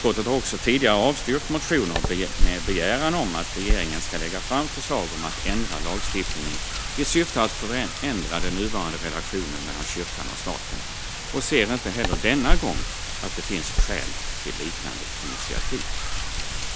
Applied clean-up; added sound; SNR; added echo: none; Wind; -1 dB; none.